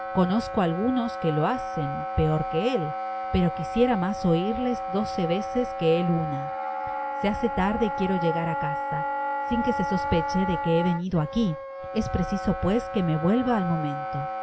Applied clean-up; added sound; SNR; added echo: none; Wind instrument, woodwind instrument; 5 dB; none.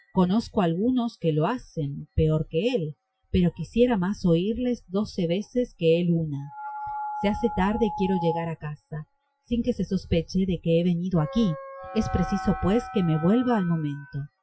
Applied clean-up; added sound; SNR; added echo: classical method Wiener filter.